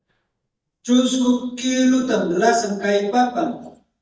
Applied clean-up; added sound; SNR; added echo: neural mask model DeepFilterNet 3.